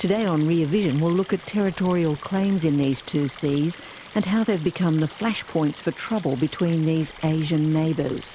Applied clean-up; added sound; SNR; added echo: none; Stream; 19 dB; none.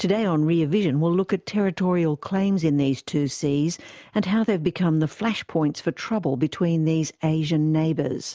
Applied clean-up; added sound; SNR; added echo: none; none; none; none.